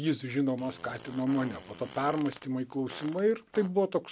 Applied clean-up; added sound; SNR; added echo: none; Fart; 18 dB; none.